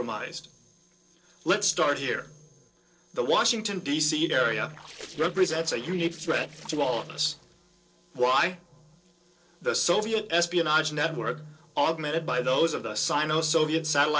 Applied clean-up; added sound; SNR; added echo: neural separator model SepFormer DNS4.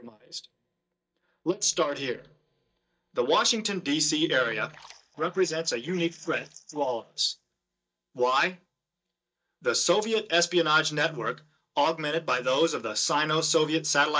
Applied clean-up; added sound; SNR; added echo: neural mask model DeepFilterNet 3.